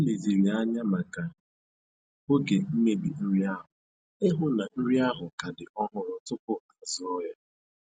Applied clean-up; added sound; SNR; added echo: none; none; none; none.